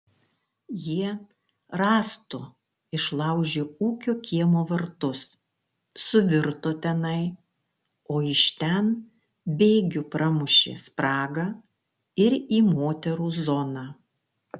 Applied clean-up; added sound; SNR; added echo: none; none; none; none.